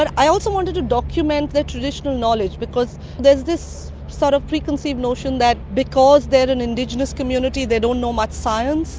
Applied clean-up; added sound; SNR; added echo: none; none; none; none.